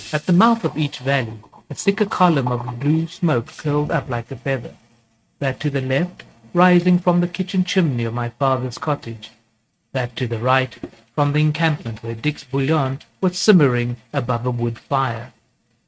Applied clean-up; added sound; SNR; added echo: neural mask model RNNoise.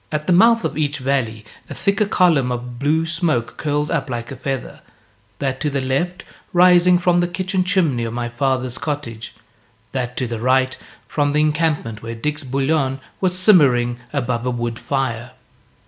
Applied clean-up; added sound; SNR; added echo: none; none; none; none.